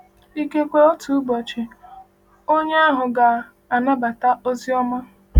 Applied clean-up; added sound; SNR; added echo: none; none; none; none.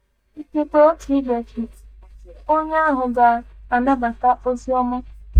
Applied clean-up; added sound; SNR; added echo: neural mask model DeepFilterNet 3.